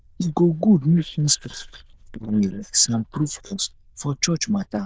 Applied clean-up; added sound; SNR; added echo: neural diffusion model UNIVERSE++.